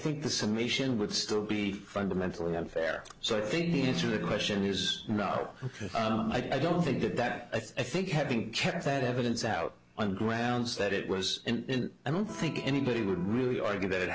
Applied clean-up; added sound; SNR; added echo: none; Electric guitar; 15 dB; none.